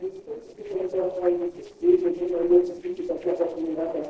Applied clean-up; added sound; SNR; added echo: neural separator model SepFormer DNS4.